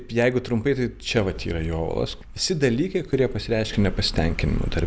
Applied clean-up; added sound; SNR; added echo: none; none; none; none.